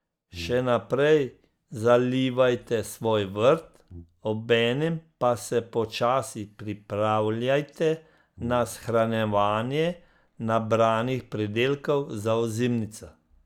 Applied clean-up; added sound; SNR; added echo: neural mask model DeepFilterNet 3.